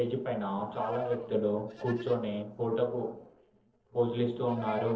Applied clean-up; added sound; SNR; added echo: neural separator model SepFormer DNS4.